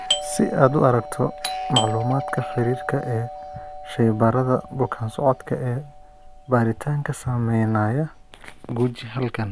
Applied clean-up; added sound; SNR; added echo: none; Doorbell; 10 dB; none.